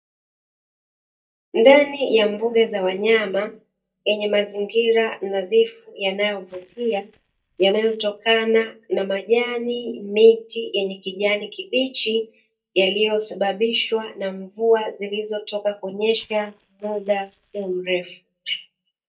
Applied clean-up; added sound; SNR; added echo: neural mask model DeepFilterNet 3.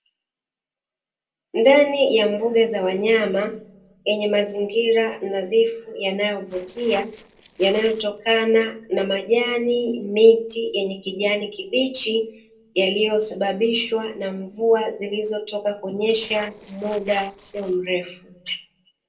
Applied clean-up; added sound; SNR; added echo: neural separator model SepFormer DNS4.